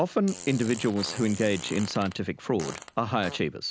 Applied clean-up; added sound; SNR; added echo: none; Fart; 14 dB; none.